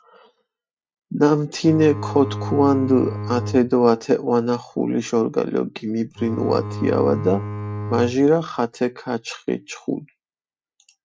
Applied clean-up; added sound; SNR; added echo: neural mask model RNNoise.